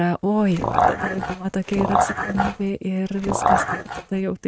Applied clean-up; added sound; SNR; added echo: neural mask model RNNoise.